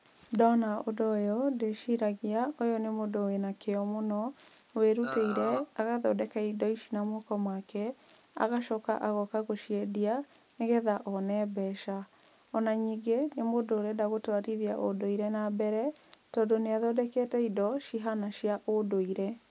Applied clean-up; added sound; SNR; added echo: none; Burping, eructation; 8 dB; none.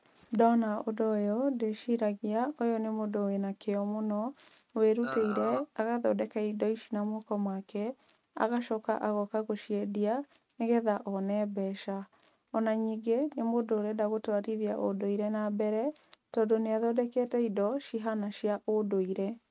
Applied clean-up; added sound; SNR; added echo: neural mask model RNNoise.